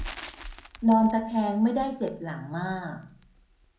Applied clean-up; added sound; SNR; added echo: none; Crackle; 17 dB; reverberation time 0.5 s.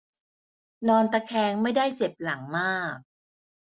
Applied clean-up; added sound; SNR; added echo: none; none; none; none.